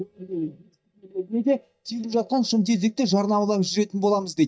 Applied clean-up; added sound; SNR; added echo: neural mask model DeepFilterNet 3.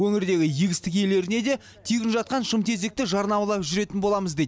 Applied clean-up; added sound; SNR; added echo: none; none; none; none.